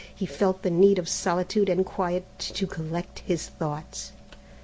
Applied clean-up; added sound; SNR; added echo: none; none; none; none.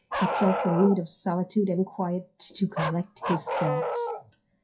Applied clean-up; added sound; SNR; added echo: classical method WPE with log-MMSE.